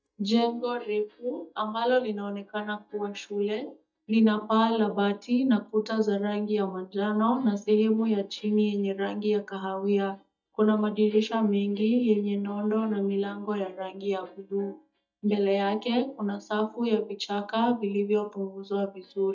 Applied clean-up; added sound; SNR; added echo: neural mask model DeepFilterNet 3.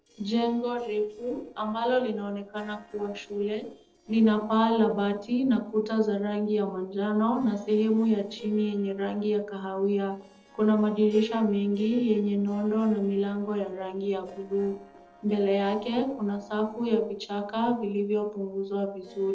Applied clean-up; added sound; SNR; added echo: neural separator model SepFormer DNS4.